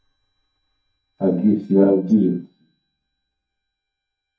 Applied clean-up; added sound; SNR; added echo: neural mask model DeepFilterNet 3.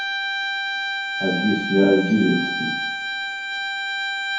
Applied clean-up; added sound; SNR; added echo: none; Bowed string instrument; 2 dB; reverberation time 0.9 s.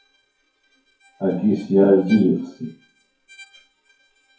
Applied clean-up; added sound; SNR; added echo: classical method WPE with log-MMSE.